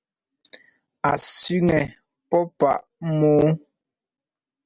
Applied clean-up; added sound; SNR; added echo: none; none; none; none.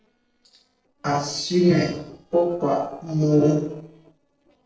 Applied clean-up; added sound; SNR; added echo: neural separator model SepFormer DNS4.